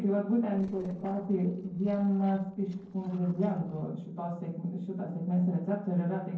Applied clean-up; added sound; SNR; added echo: neural separator model SepFormer DNS4.